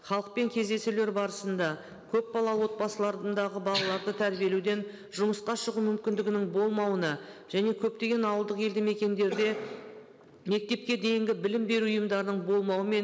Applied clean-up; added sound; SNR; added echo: none; none; none; none.